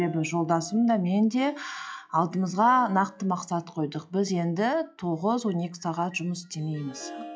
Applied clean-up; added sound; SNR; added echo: classical method log-MMSE.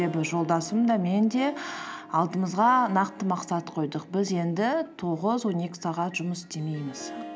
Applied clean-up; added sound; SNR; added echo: none; Harp; 18 dB; none.